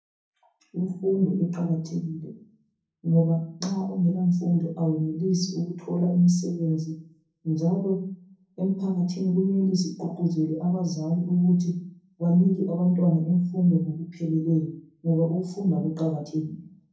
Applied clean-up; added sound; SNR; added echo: none; none; none; reverberation time 0.6 s.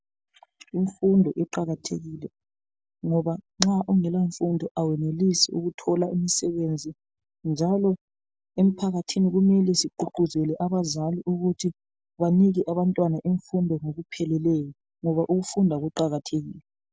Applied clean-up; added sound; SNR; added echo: none; none; none; none.